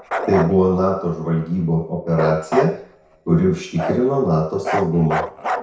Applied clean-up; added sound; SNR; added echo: none; Bark; 8 dB; reverberation time 0.6 s.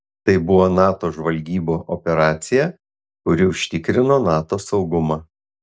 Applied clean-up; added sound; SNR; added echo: none; none; none; none.